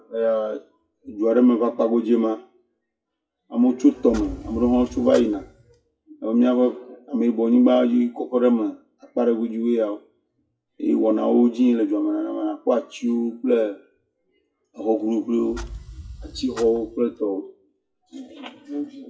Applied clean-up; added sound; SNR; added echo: classical method WPE with log-MMSE.